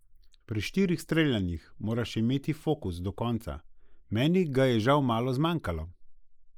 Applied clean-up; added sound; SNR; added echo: neural mask model Resemble Enhance denoiser.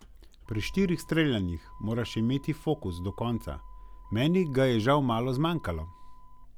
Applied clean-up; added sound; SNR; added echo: none; Motor vehicle (road); 19 dB; none.